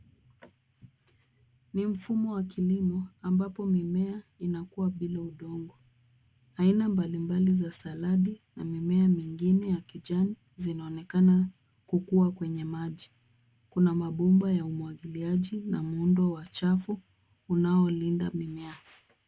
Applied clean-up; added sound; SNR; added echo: none; none; none; none.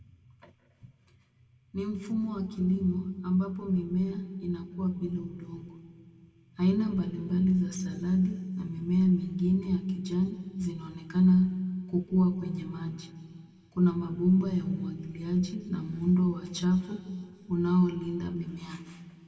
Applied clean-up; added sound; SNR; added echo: none; none; none; reverberation time 1.9 s.